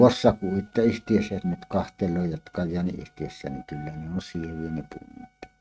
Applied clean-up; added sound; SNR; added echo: neural mask model RNNoise.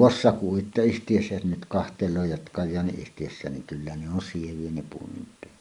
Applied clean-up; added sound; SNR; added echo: neural mask model Resemble Enhance denoiser.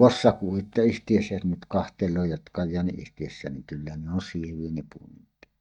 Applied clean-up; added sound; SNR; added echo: neural mask model DeepFilterNet 3.